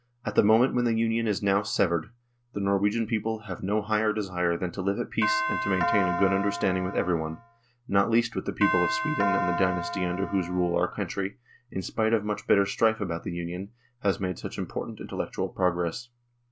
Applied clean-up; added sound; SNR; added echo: none; Doorbell; 3 dB; none.